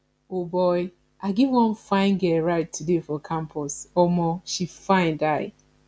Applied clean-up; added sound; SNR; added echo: none; none; none; none.